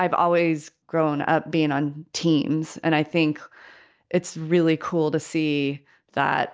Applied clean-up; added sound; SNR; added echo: none; none; none; none.